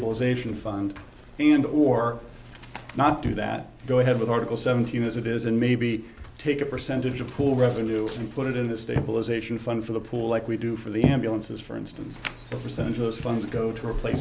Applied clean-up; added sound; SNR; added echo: none; none; none; none.